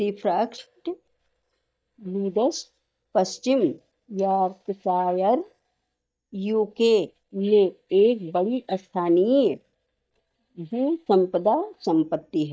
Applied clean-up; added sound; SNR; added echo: neural mask model DeepFilterNet 3.